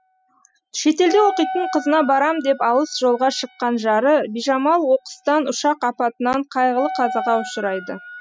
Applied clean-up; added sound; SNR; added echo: classical method spectral subtraction.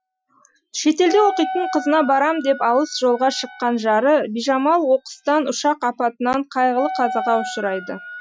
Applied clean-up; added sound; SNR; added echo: classical method Wiener filter.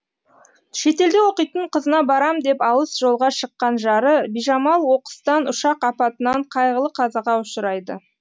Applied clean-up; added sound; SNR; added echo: none; none; none; none.